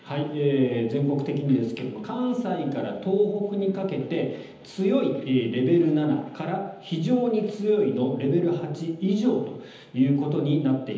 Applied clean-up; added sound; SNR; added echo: none; none; none; reverberation time 0.9 s.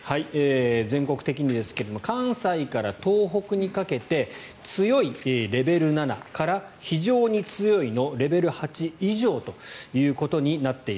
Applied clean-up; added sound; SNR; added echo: none; none; none; none.